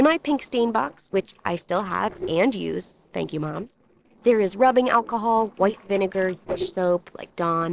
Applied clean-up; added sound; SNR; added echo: neural separator model SepFormer DNS4.